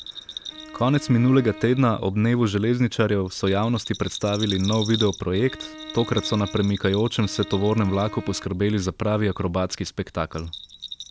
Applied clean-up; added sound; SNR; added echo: none; Bell + Bowed string instrument; 15 dB; none.